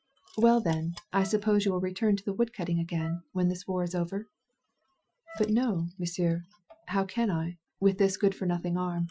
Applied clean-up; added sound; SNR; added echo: classical method Wiener filter.